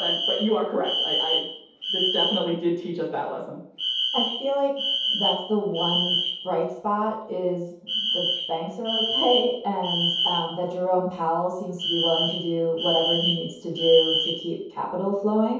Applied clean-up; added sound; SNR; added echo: none; Alarm; 2 dB; reverberation time 0.7 s.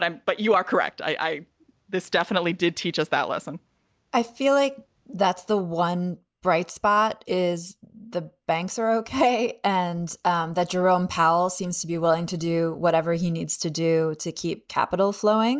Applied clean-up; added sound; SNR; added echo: none; none; none; none.